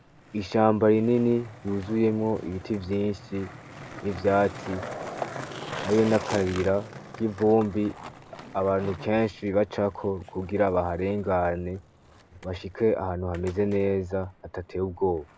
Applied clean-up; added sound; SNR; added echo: none; Skateboard; 14 dB; none.